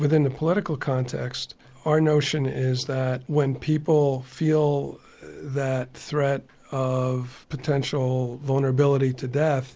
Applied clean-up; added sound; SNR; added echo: none; none; none; none.